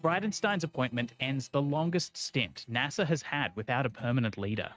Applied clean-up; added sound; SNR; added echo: neural mask model RNNoise.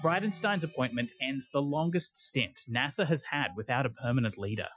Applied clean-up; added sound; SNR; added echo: classical method Wiener filter.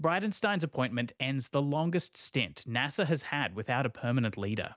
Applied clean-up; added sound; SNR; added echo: none; none; none; none.